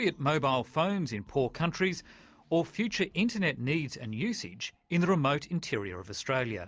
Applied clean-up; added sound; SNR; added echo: none; none; none; none.